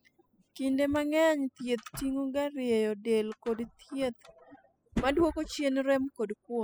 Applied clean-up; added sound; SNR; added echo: classical method spectral subtraction.